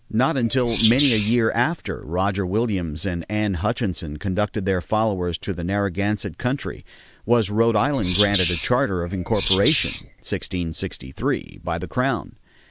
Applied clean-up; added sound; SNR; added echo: none; Wild animals; 5 dB; none.